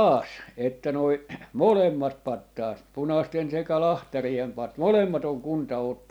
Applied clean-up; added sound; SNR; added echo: none; none; none; none.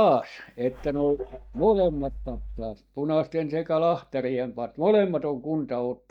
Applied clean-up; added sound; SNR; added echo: neural mask model DeepFilterNet 3.